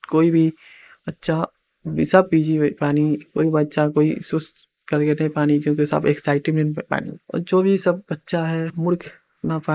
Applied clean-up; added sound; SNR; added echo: neural mask model Resemble Enhance denoiser.